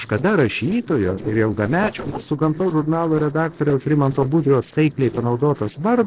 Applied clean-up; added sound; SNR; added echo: neural separator model SepFormer DNS4.